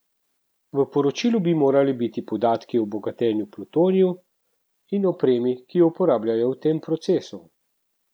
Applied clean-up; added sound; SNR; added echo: none; none; none; none.